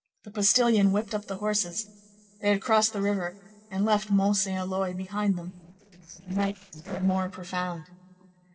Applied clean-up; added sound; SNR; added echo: neural separator model SepFormer DNS4.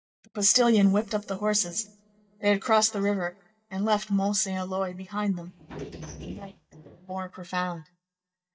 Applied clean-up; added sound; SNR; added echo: neural mask model DeepFilterNet 3.